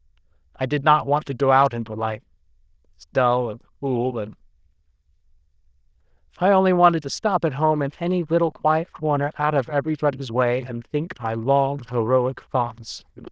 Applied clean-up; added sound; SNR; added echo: neural diffusion model UNIVERSE++.